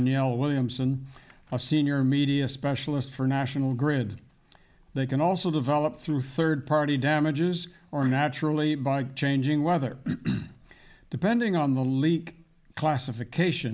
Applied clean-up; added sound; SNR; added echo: neural mask model Resemble Enhance denoiser.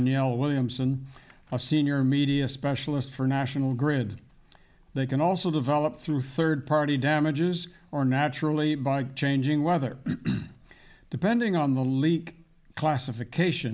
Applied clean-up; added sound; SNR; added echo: none; none; none; none.